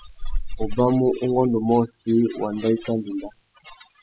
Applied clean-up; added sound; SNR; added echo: classical method spectral subtraction.